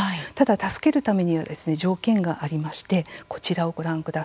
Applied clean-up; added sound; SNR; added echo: none; none; none; none.